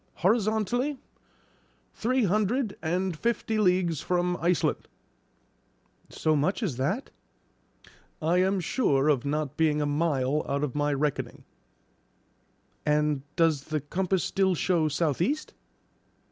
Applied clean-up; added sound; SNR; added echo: none; none; none; none.